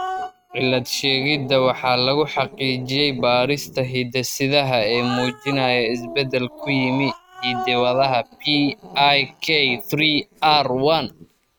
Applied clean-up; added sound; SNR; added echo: neural mask model RNNoise.